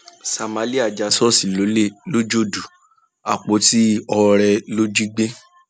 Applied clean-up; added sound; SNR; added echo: none; none; none; none.